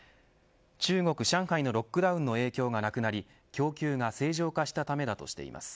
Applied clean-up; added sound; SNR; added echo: none; none; none; none.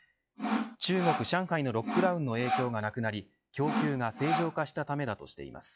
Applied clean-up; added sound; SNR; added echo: classical method log-MMSE.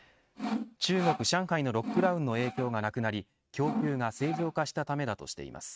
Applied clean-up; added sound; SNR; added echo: neural mask model RNNoise.